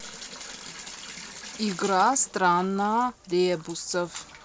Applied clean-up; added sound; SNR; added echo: none; none; none; none.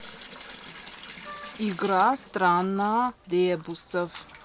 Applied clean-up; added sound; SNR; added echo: none; Wind instrument, woodwind instrument; 18 dB; none.